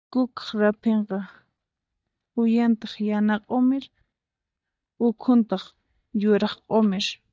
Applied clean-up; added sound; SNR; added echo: neural mask model DeepFilterNet 3.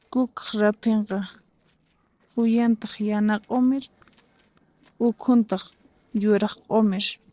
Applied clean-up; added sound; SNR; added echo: neural separator model SepFormer DNS4.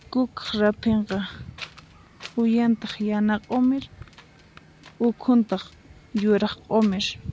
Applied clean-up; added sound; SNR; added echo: none; Wind; 19 dB; none.